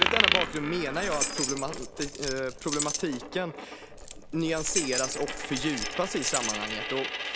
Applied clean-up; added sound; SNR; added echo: none; Coin (dropping) + Keys jangling; -1 dB; none.